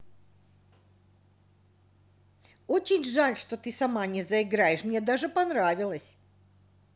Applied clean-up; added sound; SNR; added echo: none; none; none; none.